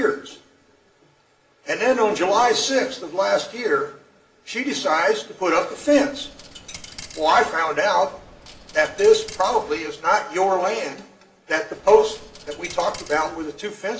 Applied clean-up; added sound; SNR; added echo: none; Coin (dropping); 19 dB; reverberation time 0.8 s.